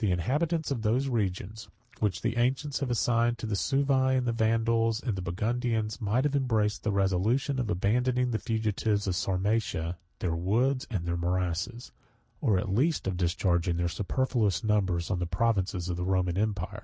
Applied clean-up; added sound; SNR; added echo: none; none; none; none.